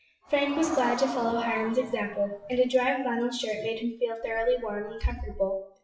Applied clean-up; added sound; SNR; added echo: classical method WPE with log-MMSE.